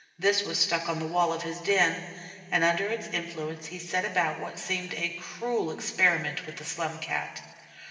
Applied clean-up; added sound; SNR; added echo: none; none; none; reverberation time 2.7 s.